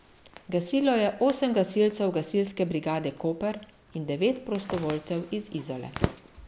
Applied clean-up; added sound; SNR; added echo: none; Zipper (clothing); 13 dB; none.